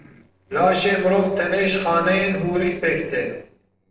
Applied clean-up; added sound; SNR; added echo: neural separator model SepFormer DNS4.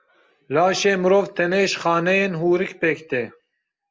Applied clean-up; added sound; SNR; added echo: none; none; none; none.